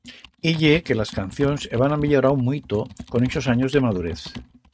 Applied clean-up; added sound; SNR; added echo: neural mask model RNNoise.